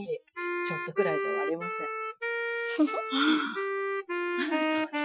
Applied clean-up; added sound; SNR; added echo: classical method Wiener filter.